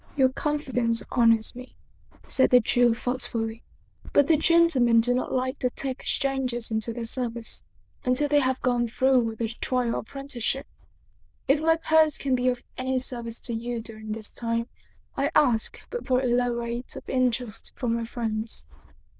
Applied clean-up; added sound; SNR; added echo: neural diffusion model UNIVERSE++.